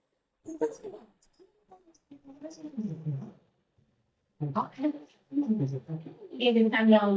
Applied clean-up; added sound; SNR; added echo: neural mask model DeepFilterNet 3.